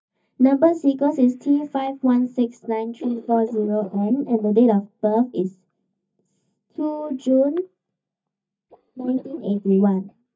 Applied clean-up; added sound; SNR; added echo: neural mask model DeepFilterNet 3.